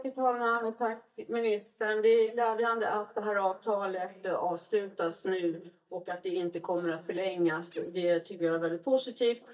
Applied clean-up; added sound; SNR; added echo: neural mask model DeepFilterNet 3.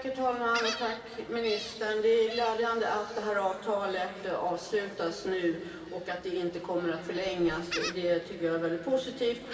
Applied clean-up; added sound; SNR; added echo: none; Gull, seagull; 13 dB; reverberation time 2.9 s.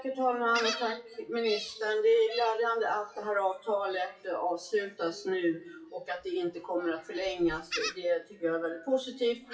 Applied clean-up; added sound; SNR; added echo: classical method WPE with log-MMSE.